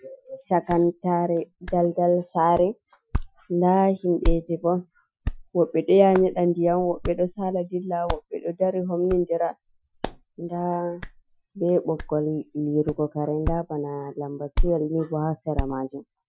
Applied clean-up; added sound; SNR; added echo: classical method Wiener filter.